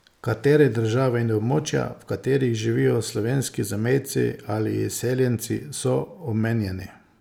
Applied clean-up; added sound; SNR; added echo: none; none; none; none.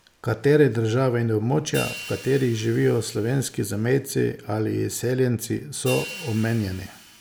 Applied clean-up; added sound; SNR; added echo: none; Hi-hat; 18 dB; none.